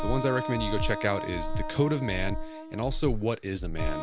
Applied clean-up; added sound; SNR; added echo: none; Breathing + Wind instrument, woodwind instrument; 1 dB; none.